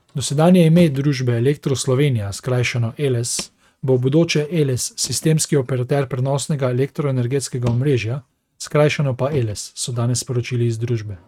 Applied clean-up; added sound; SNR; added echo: neural mask model RNNoise.